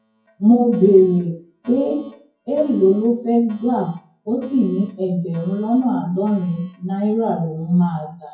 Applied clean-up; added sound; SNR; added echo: classical method WPE with log-MMSE.